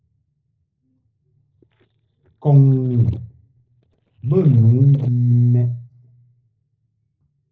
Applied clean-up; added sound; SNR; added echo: neural separator model SepFormer DNS4.